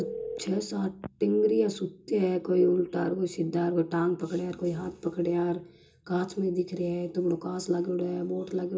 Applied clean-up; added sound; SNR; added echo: none; Telephone; 19 dB; reverberation time 0.2 s.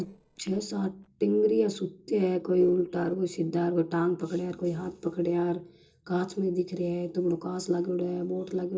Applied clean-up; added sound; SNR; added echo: neural separator model SepFormer DNS4.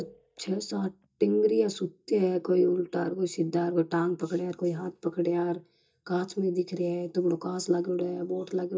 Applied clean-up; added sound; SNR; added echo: neural mask model DeepFilterNet 3.